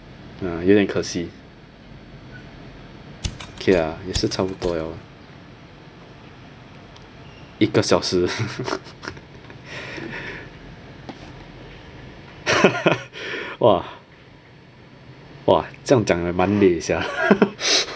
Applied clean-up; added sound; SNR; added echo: none; Mechanisms; 10 dB; none.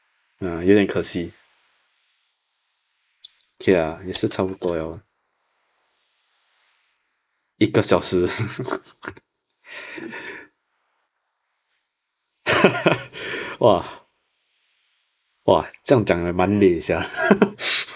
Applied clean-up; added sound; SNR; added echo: neural mask model Resemble Enhance denoiser.